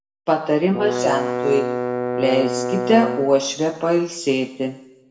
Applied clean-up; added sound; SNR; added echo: none; Bowed string instrument; 4 dB; reverberation time 0.9 s.